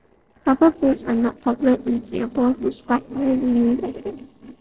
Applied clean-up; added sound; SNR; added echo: neural separator model SepFormer DNS4.